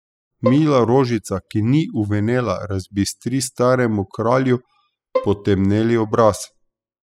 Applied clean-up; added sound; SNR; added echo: classical method spectral subtraction.